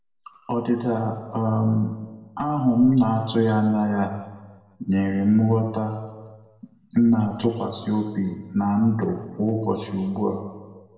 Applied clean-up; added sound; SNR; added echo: none; none; none; reverberation time 1.3 s.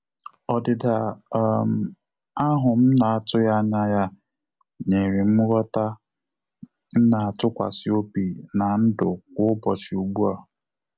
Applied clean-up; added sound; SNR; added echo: none; none; none; none.